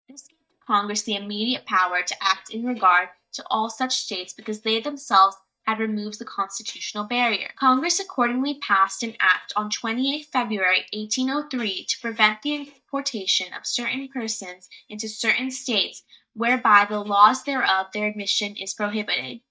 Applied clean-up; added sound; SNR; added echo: neural mask model DeepFilterNet 3.